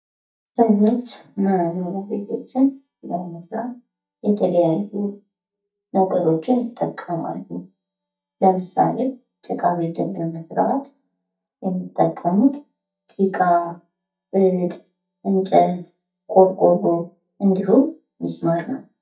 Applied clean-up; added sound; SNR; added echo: neural mask model DeepFilterNet 3.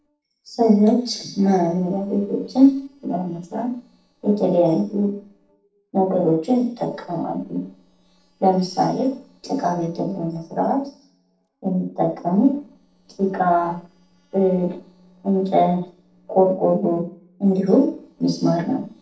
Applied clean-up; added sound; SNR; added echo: neural separator model SepFormer DNS4.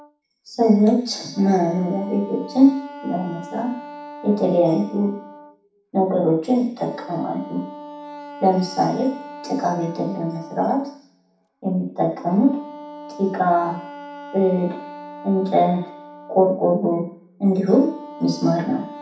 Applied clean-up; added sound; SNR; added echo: none; Wind instrument, woodwind instrument; 17 dB; reverberation time 0.7 s.